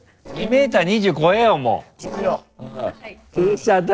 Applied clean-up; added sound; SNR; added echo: neural separator model SepFormer DNS4.